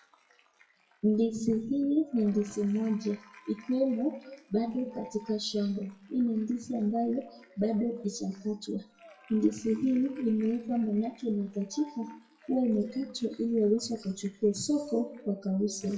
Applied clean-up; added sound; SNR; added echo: classical method WPE with log-MMSE.